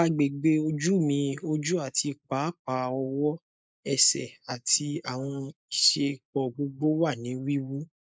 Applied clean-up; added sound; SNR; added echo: neural mask model Resemble Enhance denoiser.